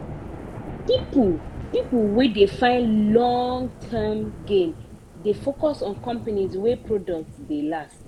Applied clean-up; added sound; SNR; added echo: none; Thunder / Rain; 13 dB; none.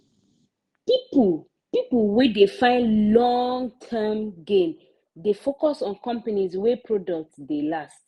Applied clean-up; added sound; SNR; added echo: none; none; none; none.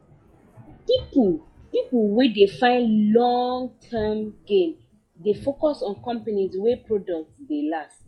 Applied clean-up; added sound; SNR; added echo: classical method log-MMSE.